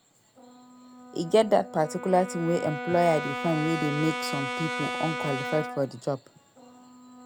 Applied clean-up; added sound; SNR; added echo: none; Brass instrument; 7 dB; none.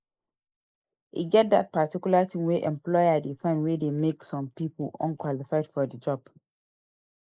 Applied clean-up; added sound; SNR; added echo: neural mask model Resemble Enhance denoiser.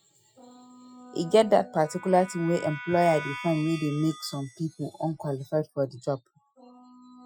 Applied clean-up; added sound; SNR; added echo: classical method Wiener filter.